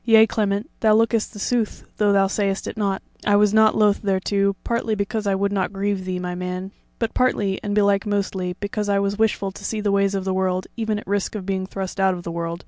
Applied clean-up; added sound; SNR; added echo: none; none; none; none.